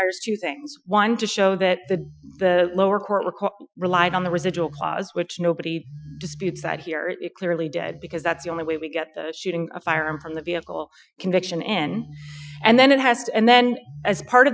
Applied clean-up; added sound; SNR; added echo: classical method Wiener filter.